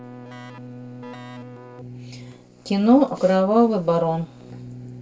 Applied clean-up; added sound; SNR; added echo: neural separator model SepFormer DNS4.